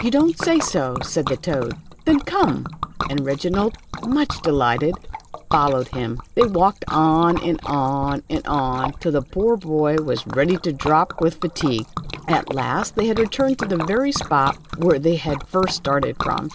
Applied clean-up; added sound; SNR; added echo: none; Liquid; 10 dB; none.